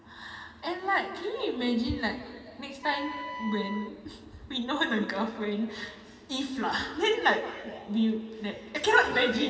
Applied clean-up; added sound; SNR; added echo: none; Wind instrument, woodwind instrument; 11 dB; reverberation time 2.2 s.